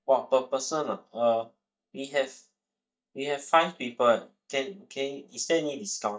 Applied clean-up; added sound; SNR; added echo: neural mask model DeepFilterNet 3.